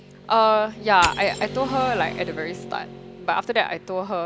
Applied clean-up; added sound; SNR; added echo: none; Motorcycle / Traffic noise, roadway noise + Crushing; 12 dB; none.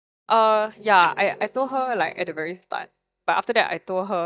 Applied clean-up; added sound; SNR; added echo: neural mask model DeepFilterNet 3.